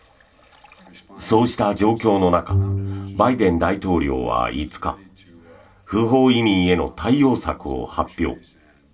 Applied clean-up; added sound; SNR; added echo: none; Bowed string instrument; 8 dB; reverberation time 0.2 s.